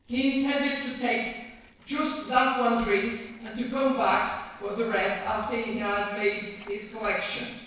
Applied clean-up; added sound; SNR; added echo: neural separator model SepFormer DNS4.